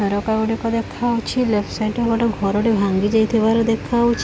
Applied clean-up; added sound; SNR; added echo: none; none; none; none.